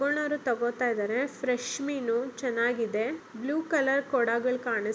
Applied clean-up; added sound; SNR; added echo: none; none; none; none.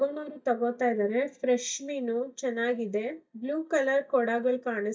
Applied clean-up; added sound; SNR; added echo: neural mask model DeepFilterNet 3.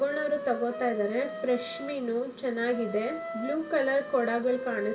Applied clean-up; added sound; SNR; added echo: none; Wind instrument, woodwind instrument; 10 dB; reverberation time 0.2 s.